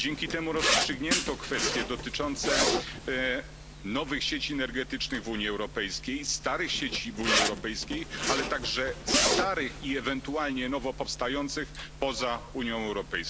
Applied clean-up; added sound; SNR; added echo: none; Hi-hat + Zipper (clothing); 2 dB; none.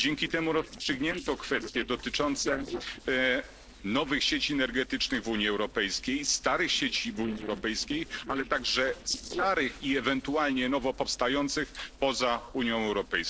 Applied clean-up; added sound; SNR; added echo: neural separator model SepFormer DNS4.